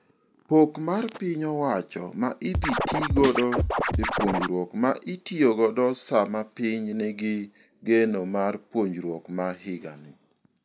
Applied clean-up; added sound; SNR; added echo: none; Scratching (performance technique); 0 dB; none.